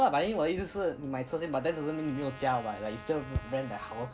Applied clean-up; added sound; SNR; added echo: none; Trumpet; 18 dB; none.